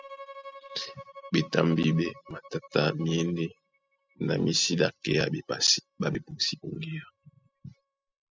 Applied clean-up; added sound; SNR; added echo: classical method spectral subtraction.